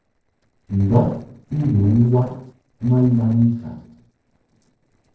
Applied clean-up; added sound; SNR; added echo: neural separator model SepFormer DNS4.